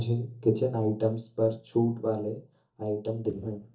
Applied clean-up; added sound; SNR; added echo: neural mask model DeepFilterNet 3.